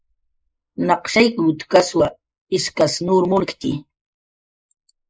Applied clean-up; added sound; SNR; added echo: neural mask model Resemble Enhance denoiser.